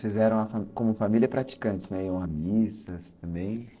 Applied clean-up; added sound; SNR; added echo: neural separator model SepFormer DNS4.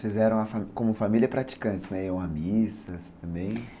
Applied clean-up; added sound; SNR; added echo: none; none; none; none.